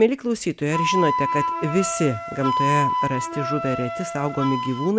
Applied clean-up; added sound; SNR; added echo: none; Wind instrument, woodwind instrument; 2 dB; none.